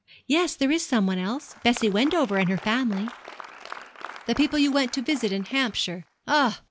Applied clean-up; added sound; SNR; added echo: none; Applause; 18 dB; none.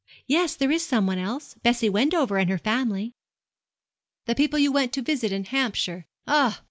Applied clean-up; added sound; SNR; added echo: none; none; none; none.